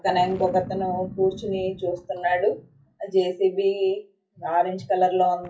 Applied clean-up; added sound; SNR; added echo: classical method WPE with log-MMSE.